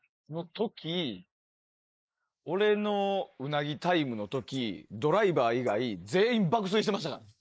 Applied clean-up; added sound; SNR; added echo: neural mask model Resemble Enhance denoiser.